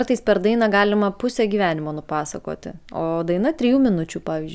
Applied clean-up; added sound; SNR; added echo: none; none; none; none.